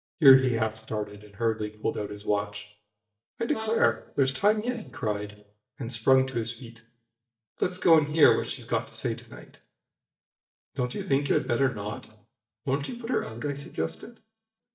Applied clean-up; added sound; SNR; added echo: neural mask model DeepFilterNet 3.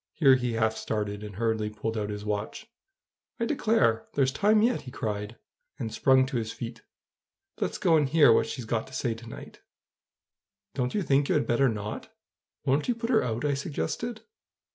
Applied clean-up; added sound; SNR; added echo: none; none; none; none.